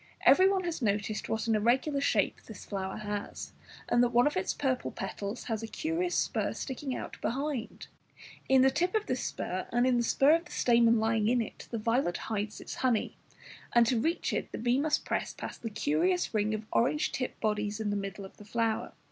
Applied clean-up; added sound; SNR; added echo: none; none; none; none.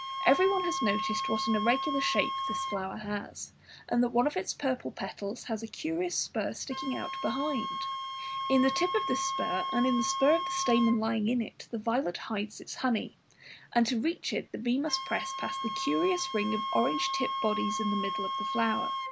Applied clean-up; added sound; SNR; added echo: none; Wind instrument, woodwind instrument; 5 dB; none.